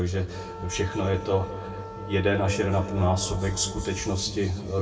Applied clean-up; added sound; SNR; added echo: none; Wind instrument, woodwind instrument; 15 dB; reverberation time 1.8 s.